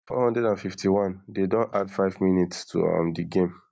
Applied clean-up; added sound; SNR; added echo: neural mask model DeepFilterNet 3.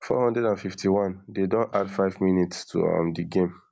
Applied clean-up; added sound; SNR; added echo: none; Guitar; 19 dB; none.